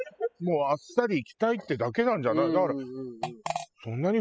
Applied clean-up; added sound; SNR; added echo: classical method spectral subtraction.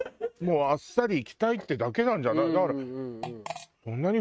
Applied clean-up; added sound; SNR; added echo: neural mask model RNNoise.